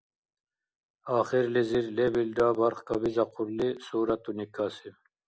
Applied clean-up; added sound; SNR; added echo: none; none; none; none.